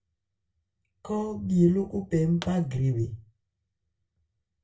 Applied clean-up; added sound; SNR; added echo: none; Explosion; 17 dB; reverberation time 0.2 s.